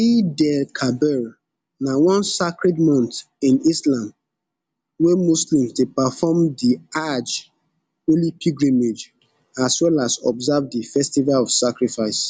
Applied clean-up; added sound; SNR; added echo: none; none; none; none.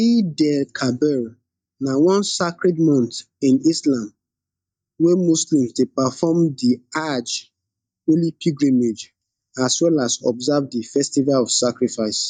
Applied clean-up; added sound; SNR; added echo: neural mask model DeepFilterNet 3.